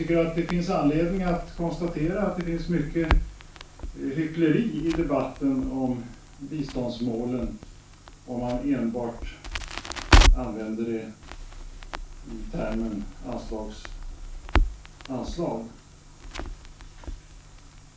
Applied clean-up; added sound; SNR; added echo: none; Crackle; 0 dB; reverberation time 0.3 s.